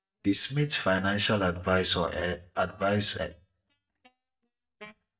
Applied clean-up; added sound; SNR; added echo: neural mask model DeepFilterNet 3.